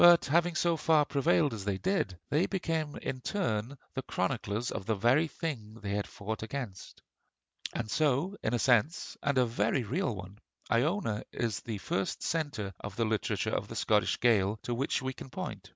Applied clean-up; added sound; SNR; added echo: none; none; none; none.